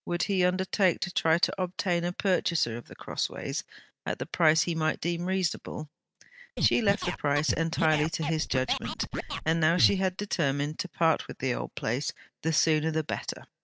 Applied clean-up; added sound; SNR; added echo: none; Scratching (performance technique); 6 dB; none.